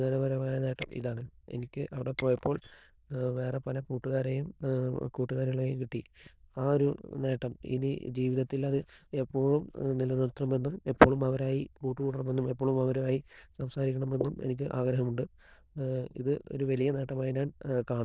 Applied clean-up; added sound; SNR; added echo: neural diffusion model UNIVERSE++.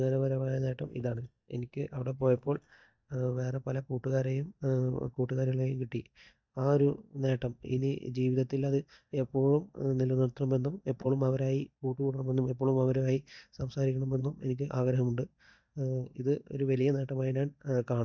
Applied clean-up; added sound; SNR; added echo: neural mask model DeepFilterNet 3.